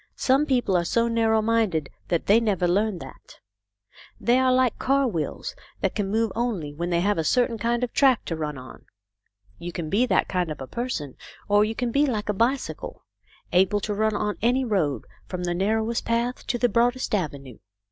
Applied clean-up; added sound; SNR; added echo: none; none; none; none.